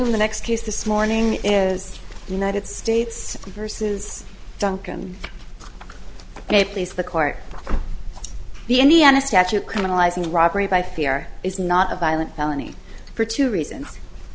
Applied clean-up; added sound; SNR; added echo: none; none; none; none.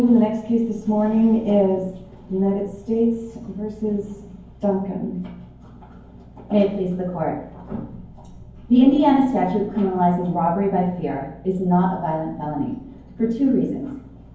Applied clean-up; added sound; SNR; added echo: none; none; none; reverberation time 0.9 s.